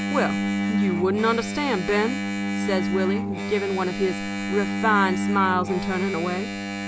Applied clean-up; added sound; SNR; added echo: none; Engine; 1 dB; none.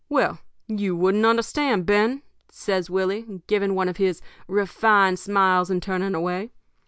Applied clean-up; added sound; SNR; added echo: none; none; none; none.